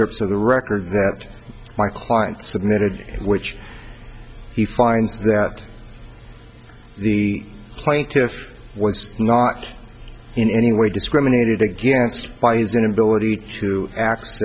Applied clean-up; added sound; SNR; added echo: none; none; none; none.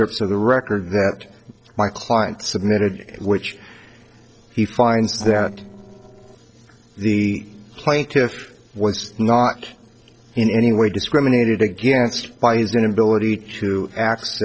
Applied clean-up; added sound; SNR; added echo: neural separator model SepFormer DNS4.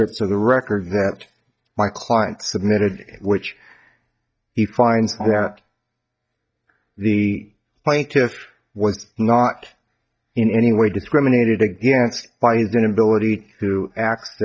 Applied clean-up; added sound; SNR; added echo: neural mask model DeepFilterNet 3.